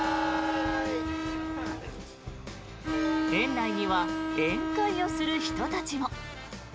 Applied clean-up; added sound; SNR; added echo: none; Bowed string instrument; 1 dB; none.